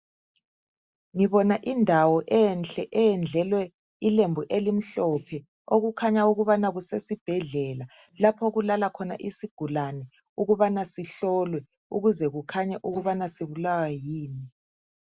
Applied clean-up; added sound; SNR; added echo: neural mask model Resemble Enhance denoiser.